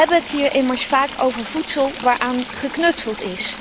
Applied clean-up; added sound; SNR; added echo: none; Stream / Trickle, dribble; 12 dB; none.